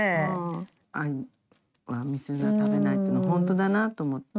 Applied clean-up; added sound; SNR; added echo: neural mask model RNNoise.